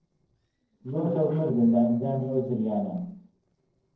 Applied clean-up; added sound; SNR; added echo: neural separator model SepFormer DNS4.